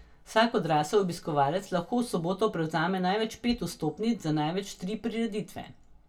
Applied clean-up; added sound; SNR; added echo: none; none; none; reverberation time 0.1 s.